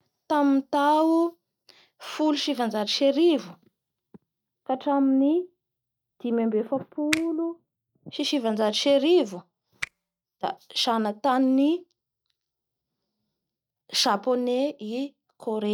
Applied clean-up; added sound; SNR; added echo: neural mask model RNNoise.